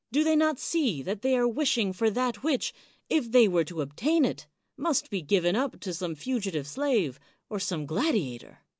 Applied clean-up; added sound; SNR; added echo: none; none; none; none.